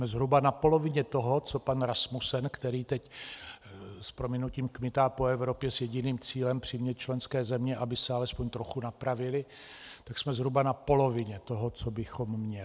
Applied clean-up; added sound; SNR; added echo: none; none; none; none.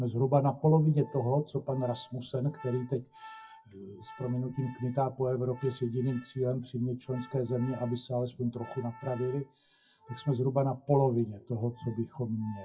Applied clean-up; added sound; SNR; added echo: classical method WPE with log-MMSE.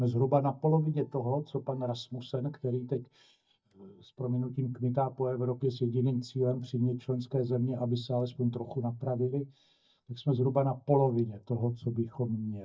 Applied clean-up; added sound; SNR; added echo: neural mask model DeepFilterNet 3.